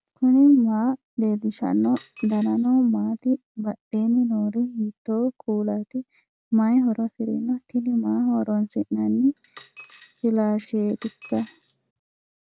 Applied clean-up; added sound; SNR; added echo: none; Coin (dropping); 18 dB; none.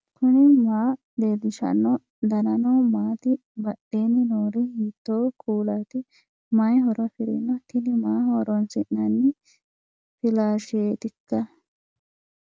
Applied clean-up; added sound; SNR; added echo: none; none; none; none.